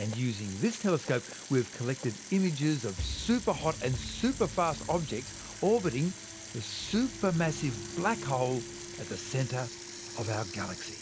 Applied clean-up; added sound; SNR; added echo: none; Sink (filling or washing) / Water tap, faucet; 13 dB; none.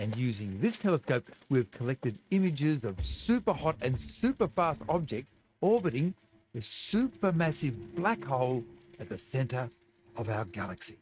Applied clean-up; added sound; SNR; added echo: neural mask model RNNoise.